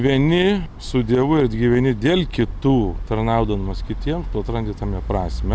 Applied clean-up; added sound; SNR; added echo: none; none; none; none.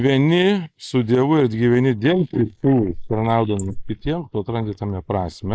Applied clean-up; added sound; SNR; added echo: neural mask model Resemble Enhance denoiser.